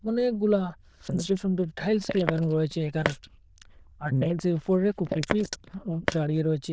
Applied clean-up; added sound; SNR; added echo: neural diffusion model UNIVERSE++.